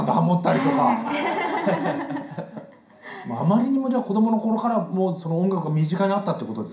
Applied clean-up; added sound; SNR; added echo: none; none; none; reverberation time 0.5 s.